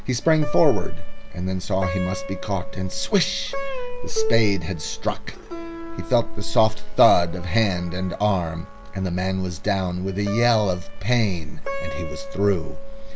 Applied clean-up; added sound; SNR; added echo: none; Plucked string instrument; 14 dB; none.